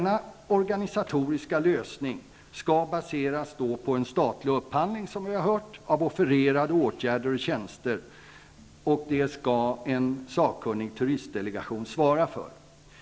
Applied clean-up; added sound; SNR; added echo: none; none; none; none.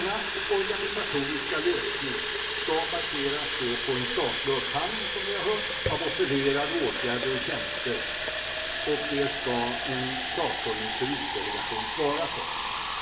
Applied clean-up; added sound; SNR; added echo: none; Fill (with liquid) / Water tap, faucet; -3 dB; reverberation time 0.6 s.